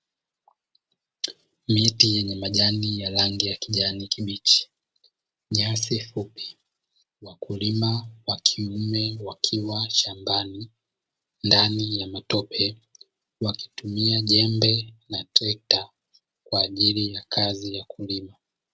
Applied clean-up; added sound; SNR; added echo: none; none; none; none.